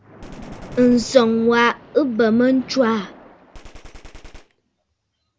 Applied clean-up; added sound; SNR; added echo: none; Splash, splatter + Gunshot, gunfire; 19 dB; none.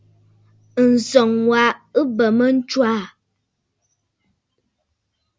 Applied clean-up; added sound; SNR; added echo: none; none; none; none.